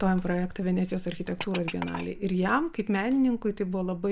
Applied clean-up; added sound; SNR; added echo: none; Glass; 16 dB; none.